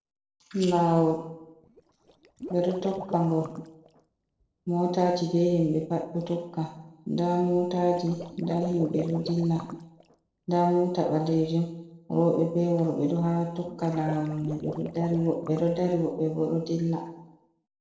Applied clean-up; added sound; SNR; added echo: neural separator model SepFormer DNS4.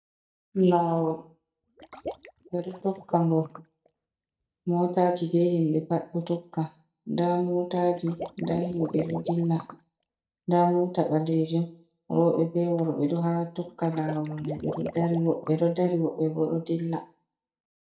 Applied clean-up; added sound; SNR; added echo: neural mask model DeepFilterNet 3.